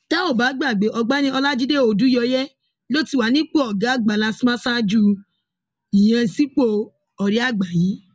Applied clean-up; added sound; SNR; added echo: none; none; none; none.